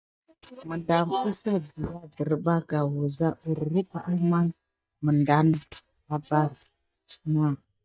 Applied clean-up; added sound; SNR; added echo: neural mask model DeepFilterNet 3.